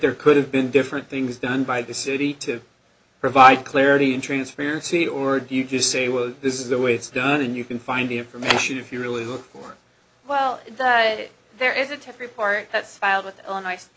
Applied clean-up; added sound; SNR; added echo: none; none; none; none.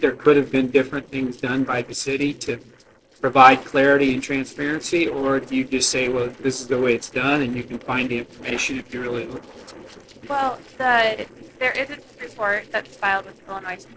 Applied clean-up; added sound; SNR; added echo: neural separator model SepFormer DNS4.